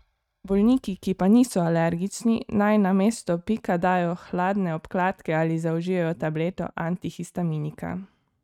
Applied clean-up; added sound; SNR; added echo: neural mask model RNNoise.